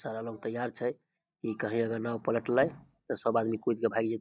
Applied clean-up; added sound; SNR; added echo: neural mask model DeepFilterNet 3.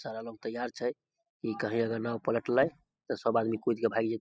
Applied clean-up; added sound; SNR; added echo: classical method spectral subtraction.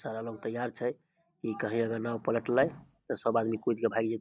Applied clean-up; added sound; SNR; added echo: none; Percussion; 18 dB; none.